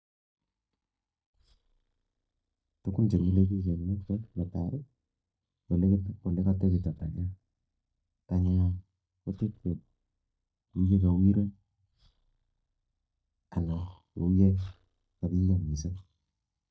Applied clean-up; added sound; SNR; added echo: neural mask model DeepFilterNet 3.